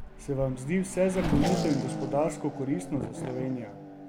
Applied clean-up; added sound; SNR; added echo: none; Race car, auto racing / Accelerating, revving, vroom; 3 dB; none.